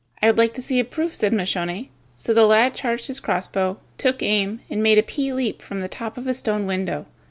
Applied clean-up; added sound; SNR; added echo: none; none; none; none.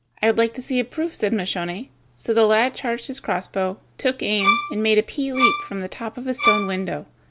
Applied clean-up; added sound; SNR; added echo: none; Bowed string instrument; 0 dB; none.